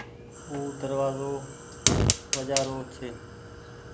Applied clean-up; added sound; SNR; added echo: none; Fire; -3 dB; none.